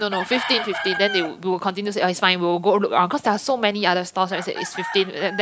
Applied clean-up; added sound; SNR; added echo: none; Chicken, rooster; 11 dB; none.